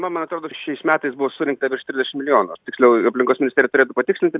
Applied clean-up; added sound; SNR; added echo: none; none; none; none.